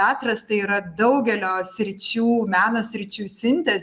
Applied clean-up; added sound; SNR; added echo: none; none; none; none.